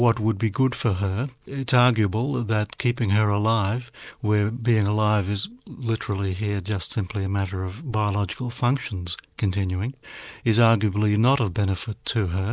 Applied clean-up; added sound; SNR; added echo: none; none; none; none.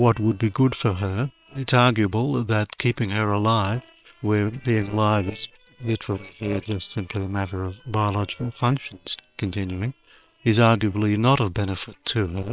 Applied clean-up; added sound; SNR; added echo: neural separator model SepFormer WHAM!.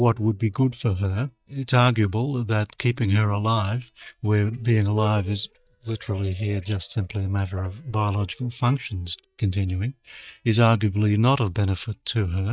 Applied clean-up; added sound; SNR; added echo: neural mask model DeepFilterNet 3.